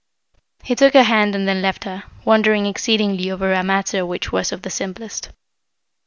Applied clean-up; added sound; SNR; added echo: none; none; none; none.